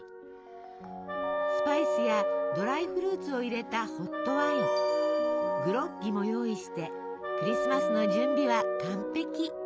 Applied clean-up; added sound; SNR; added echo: none; Wind instrument, woodwind instrument; -1 dB; none.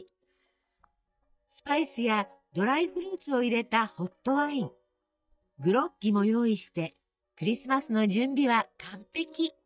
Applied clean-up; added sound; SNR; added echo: neural mask model DeepFilterNet 3.